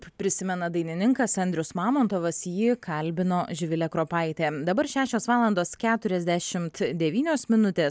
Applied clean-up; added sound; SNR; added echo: none; none; none; none.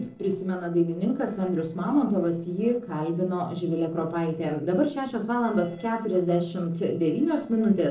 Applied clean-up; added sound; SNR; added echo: neural separator model SepFormer DNS4.